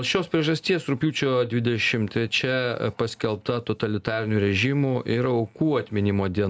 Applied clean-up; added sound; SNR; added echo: none; none; none; none.